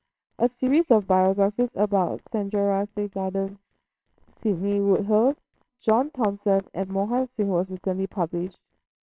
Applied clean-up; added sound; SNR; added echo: neural separator model SepFormer WHAMR!.